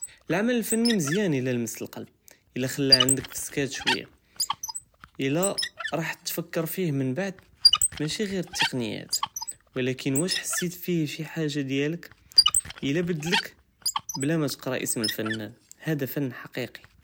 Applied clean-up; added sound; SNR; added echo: none; Squeak; 1 dB; none.